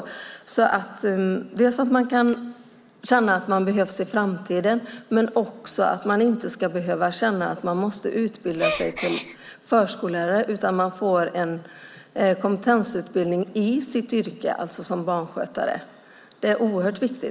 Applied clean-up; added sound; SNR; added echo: none; Gasp; 6 dB; none.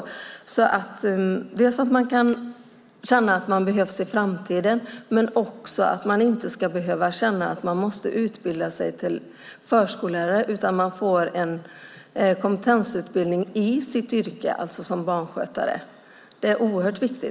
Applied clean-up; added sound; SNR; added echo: none; none; none; none.